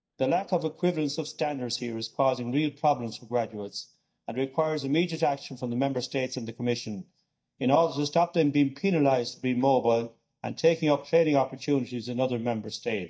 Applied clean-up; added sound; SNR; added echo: neural mask model DeepFilterNet 3.